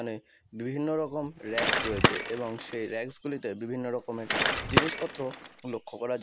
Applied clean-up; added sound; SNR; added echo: none; Bicycle; -5 dB; none.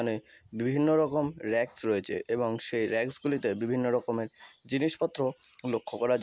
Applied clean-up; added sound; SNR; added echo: none; none; none; none.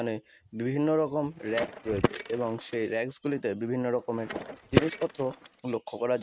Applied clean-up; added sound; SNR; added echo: neural mask model RNNoise.